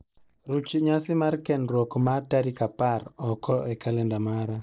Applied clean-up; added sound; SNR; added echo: neural separator model SepFormer DNS4.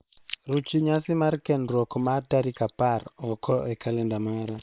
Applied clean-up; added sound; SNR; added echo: neural separator model SepFormer WHAM!.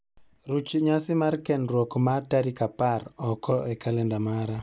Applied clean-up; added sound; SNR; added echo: none; none; none; none.